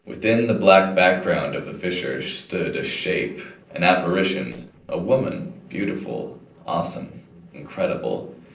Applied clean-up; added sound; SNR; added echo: neural separator model SepFormer DNS4.